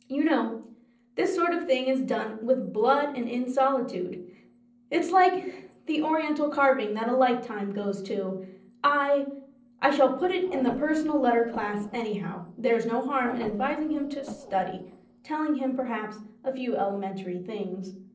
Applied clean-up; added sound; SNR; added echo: neural separator model SepFormer DNS4.